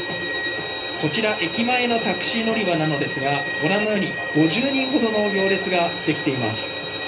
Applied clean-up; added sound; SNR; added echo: none; Bowed string instrument; 5 dB; reverberation time 0.3 s.